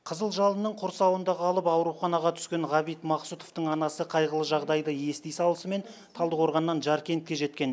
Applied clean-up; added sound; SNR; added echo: none; none; none; none.